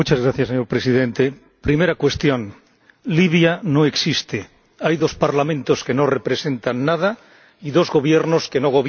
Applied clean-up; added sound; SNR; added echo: none; none; none; none.